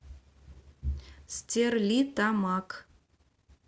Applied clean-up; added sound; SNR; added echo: none; none; none; none.